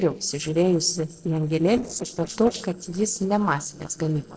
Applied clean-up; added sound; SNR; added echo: neural separator model SepFormer DNS4.